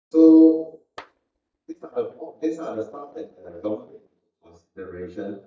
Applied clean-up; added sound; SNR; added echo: neural mask model DeepFilterNet 3.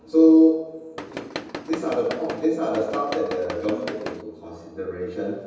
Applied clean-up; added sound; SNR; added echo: none; Tools; 12 dB; reverberation time 1.1 s.